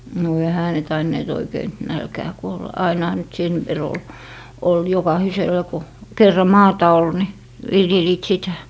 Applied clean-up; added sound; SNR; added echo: none; none; none; none.